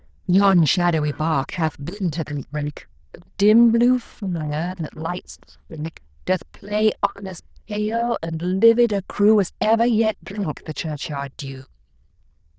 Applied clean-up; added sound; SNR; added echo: neural diffusion model UNIVERSE++.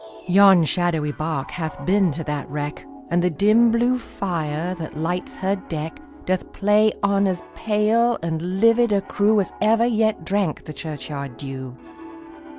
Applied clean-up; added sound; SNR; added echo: none; Piano; 19 dB; none.